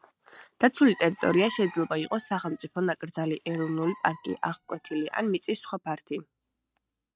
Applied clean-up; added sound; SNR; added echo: neural mask model RNNoise.